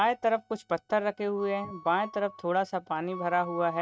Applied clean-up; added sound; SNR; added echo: neural mask model RNNoise.